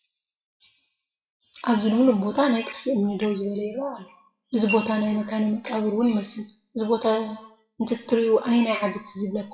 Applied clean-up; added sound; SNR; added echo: classical method WPE with log-MMSE.